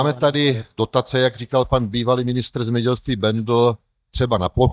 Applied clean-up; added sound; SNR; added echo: neural mask model DeepFilterNet 3.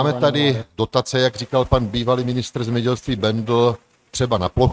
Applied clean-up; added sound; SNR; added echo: neural mask model RNNoise.